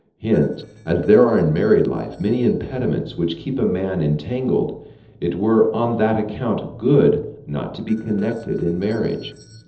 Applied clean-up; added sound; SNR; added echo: neural separator model SepFormer DNS4.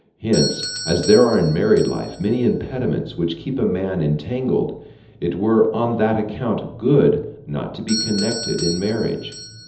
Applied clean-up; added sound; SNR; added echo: none; Doorbell; 13 dB; reverberation time 1.2 s.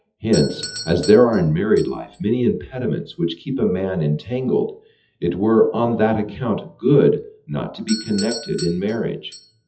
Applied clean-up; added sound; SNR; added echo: classical method WPE with log-MMSE.